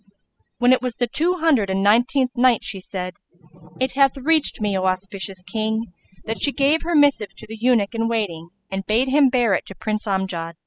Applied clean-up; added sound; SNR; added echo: classical method spectral subtraction.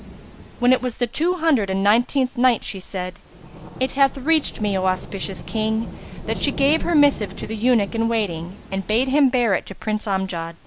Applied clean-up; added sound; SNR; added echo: none; Rain / Thunderstorm; 15 dB; none.